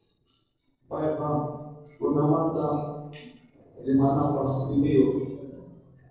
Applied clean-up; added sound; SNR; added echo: neural separator model SepFormer DNS4.